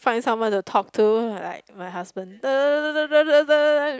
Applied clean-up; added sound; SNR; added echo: none; none; none; none.